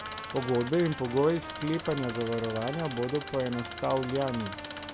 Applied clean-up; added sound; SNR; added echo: none; Trumpet + Engine; 10 dB; none.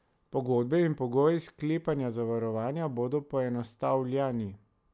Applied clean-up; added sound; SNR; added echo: none; none; none; none.